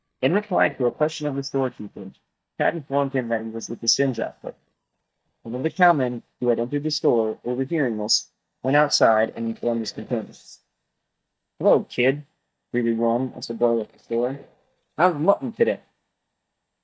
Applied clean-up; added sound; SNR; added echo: neural mask model DeepFilterNet 3.